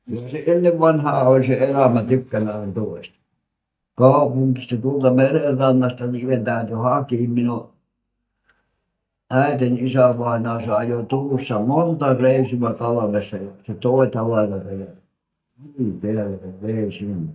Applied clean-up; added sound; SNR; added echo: neural mask model DeepFilterNet 3.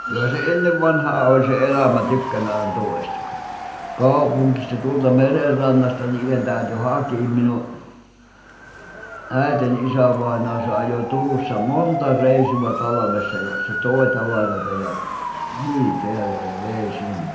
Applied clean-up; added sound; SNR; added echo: none; Motor vehicle (road) / Siren; 8 dB; reverberation time 0.7 s.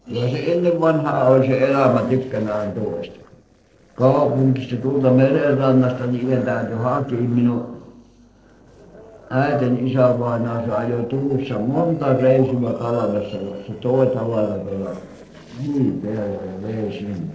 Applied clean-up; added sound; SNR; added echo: neural separator model SepFormer DNS4.